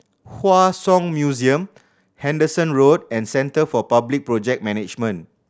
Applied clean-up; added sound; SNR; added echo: none; none; none; none.